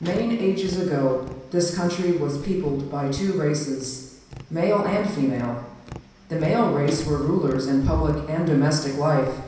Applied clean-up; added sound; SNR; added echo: none; Tap; 20 dB; reverberation time 0.9 s.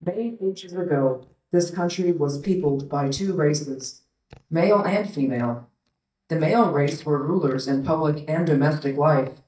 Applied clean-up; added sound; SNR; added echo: neural mask model DeepFilterNet 3.